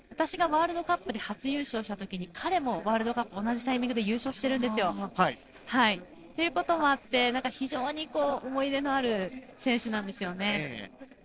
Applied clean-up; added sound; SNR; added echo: neural separator model SepFormer DNS4.